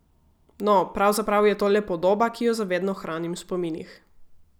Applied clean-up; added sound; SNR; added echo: none; none; none; none.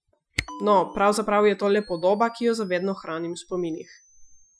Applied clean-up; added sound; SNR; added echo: classical method Wiener filter.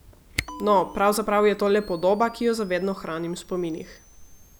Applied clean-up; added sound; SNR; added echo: none; Camera + Bell; 17 dB; none.